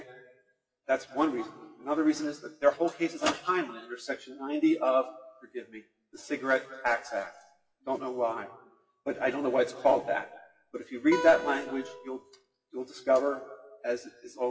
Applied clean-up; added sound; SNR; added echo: classical method WPE with log-MMSE.